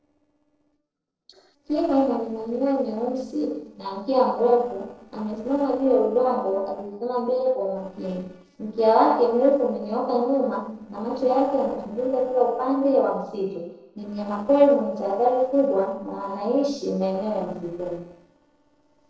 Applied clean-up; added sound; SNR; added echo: neural separator model SepFormer DNS4.